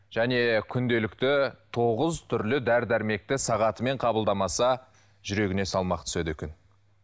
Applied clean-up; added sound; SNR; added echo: none; none; none; none.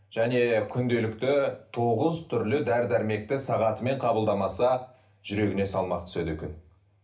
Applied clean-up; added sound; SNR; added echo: none; none; none; reverberation time 0.3 s.